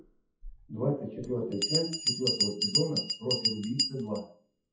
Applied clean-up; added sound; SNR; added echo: classical method WPE with log-MMSE.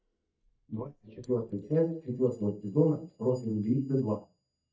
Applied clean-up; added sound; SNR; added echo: neural mask model DeepFilterNet 3.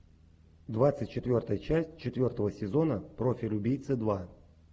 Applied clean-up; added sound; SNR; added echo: none; none; none; none.